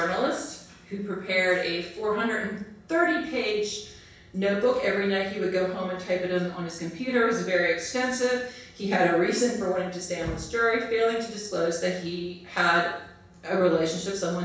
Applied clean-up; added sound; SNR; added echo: none; none; none; reverberation time 0.7 s.